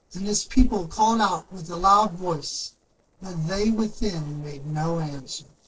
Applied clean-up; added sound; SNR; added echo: neural separator model SepFormer DNS4.